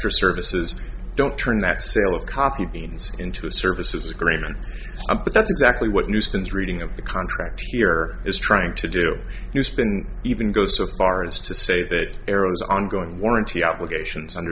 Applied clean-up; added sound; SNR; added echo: none; none; none; none.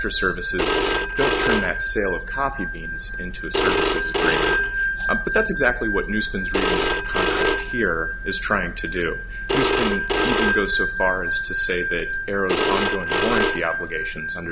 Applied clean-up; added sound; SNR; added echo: none; Telephone; -2 dB; none.